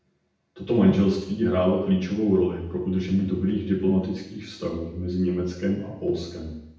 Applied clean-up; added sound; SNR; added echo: none; none; none; reverberation time 0.8 s.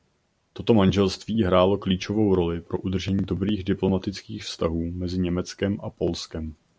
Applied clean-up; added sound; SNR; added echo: none; none; none; none.